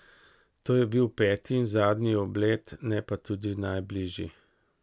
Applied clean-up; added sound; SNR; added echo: none; none; none; none.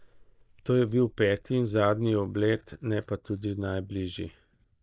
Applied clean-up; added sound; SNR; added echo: neural mask model DeepFilterNet 3.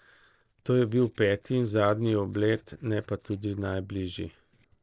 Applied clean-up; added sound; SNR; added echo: neural separator model SepFormer DNS4.